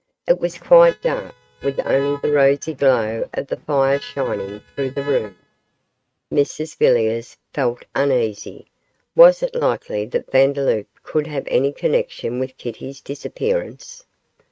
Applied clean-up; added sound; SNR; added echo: neural mask model RNNoise.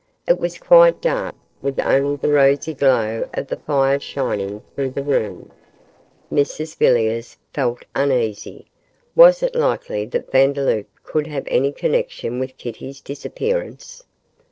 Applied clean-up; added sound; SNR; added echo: neural separator model SepFormer DNS4.